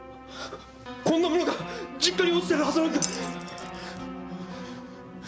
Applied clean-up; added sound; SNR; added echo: none; Glass; 10 dB; none.